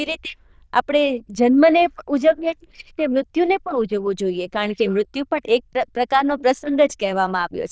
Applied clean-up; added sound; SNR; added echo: neural diffusion model UNIVERSE++.